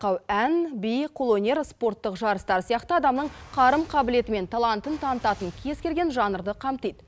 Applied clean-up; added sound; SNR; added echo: none; none; none; none.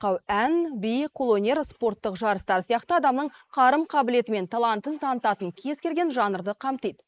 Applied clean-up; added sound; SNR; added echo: neural mask model Resemble Enhance denoiser.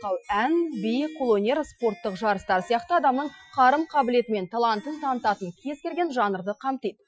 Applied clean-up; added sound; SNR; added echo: classical method Wiener filter.